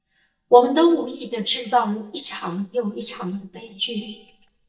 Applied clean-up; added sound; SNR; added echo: neural mask model DeepFilterNet 3.